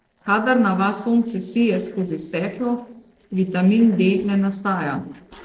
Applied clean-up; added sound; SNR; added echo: neural separator model SepFormer DNS4.